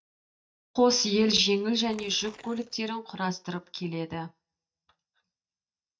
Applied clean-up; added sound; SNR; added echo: neural mask model DeepFilterNet 3.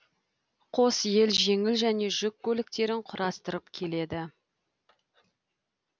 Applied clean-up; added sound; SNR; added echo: none; none; none; none.